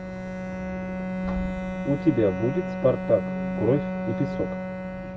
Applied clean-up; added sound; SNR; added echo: none; Bowed string instrument; 3 dB; none.